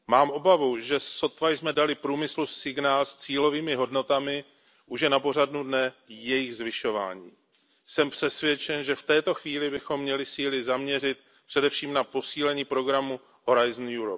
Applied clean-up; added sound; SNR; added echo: none; none; none; none.